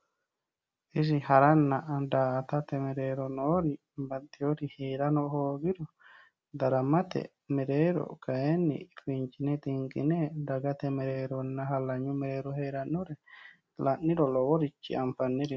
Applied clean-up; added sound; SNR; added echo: none; none; none; none.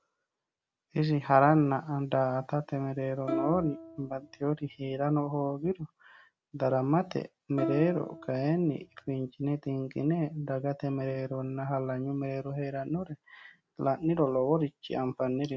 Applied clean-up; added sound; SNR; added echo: none; Plucked string instrument; 8 dB; none.